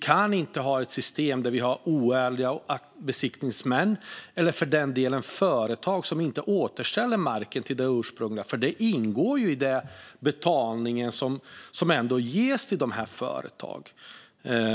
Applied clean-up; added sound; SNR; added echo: none; none; none; none.